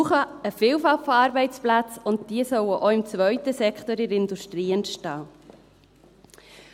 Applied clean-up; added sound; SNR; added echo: none; none; none; none.